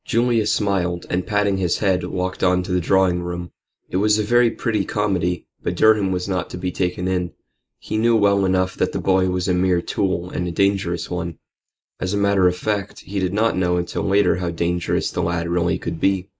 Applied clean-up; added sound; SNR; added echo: neural mask model Resemble Enhance denoiser.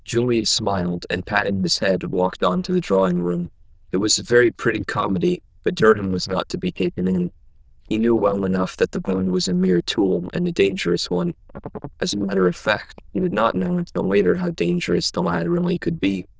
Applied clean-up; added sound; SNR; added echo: neural diffusion model UNIVERSE++.